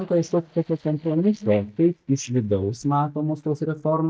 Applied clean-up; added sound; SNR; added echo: neural mask model DeepFilterNet 3.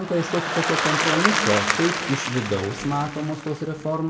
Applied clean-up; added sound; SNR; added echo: none; Applause; 1 dB; reverberation time 1.5 s.